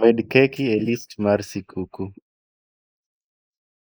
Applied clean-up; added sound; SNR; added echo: neural mask model Resemble Enhance denoiser.